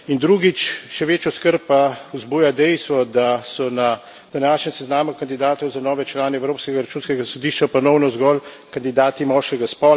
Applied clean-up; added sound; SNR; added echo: none; none; none; none.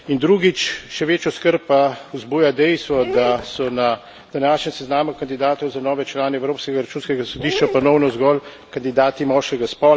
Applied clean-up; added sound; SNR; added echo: none; Dog; 17 dB; none.